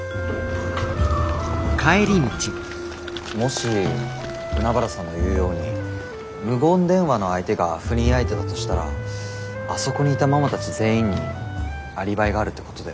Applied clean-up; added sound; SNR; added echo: none; Wind instrument, woodwind instrument; 12 dB; none.